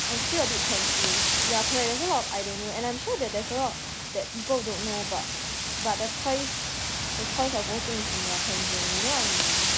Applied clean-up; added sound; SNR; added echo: none; Wind; -4 dB; none.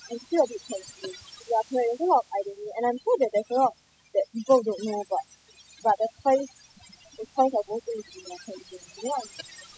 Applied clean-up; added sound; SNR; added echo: classical method spectral subtraction.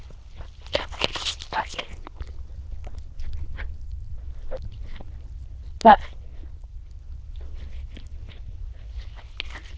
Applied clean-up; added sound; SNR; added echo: neural diffusion model UNIVERSE++.